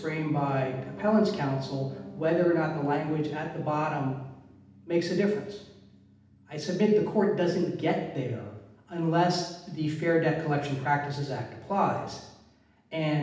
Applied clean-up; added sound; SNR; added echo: none; Piano; 19 dB; reverberation time 0.8 s.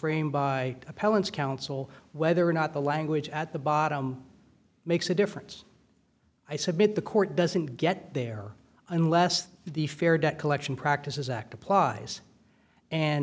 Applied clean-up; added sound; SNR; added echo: none; none; none; none.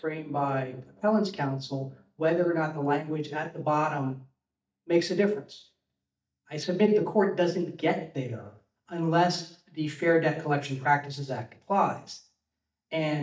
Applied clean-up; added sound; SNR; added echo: neural mask model DeepFilterNet 3.